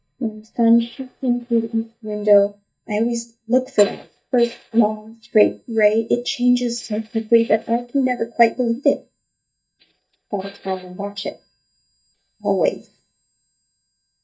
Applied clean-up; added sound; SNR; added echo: neural mask model DeepFilterNet 3.